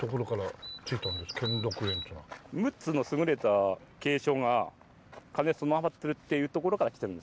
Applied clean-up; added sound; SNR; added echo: none; Bird vocalization, bird call, bird song; 9 dB; none.